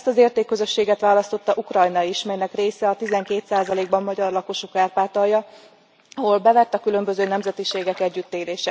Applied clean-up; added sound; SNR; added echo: none; Splash, splatter; 20 dB; none.